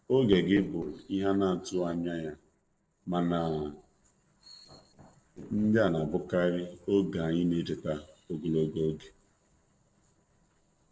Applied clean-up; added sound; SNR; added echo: neural separator model SepFormer DNS4.